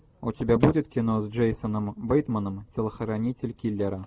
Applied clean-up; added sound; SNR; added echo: none; none; none; none.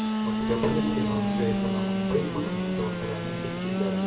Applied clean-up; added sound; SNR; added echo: none; Sawing / Engine; -3 dB; reverberation time 2.1 s.